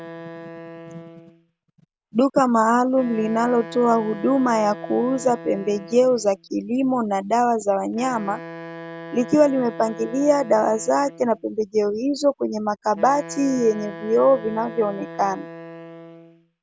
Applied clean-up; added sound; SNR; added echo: none; Wind instrument, woodwind instrument; 16 dB; none.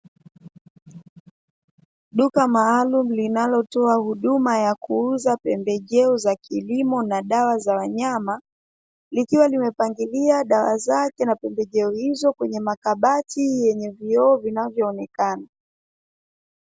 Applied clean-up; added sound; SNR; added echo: none; none; none; none.